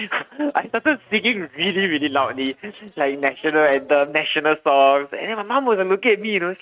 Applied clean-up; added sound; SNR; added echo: neural mask model RNNoise.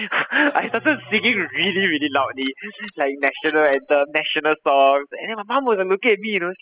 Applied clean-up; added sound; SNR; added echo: classical method spectral subtraction.